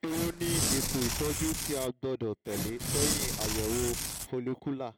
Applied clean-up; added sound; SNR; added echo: none; Tearing; -2 dB; none.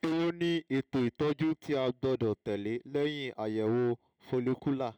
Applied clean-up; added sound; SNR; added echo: none; none; none; none.